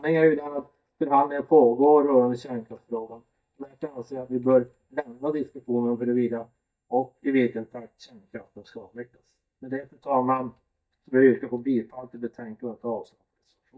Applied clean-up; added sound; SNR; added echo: neural mask model DeepFilterNet 3.